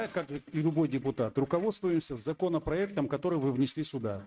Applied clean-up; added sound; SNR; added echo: neural mask model RNNoise.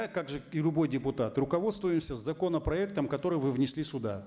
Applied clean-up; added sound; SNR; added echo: none; none; none; none.